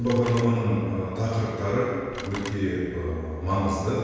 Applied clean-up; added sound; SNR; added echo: none; Telephone; 16 dB; reverberation time 1.9 s.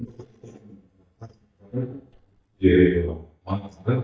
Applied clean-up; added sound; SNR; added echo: neural mask model DeepFilterNet 3.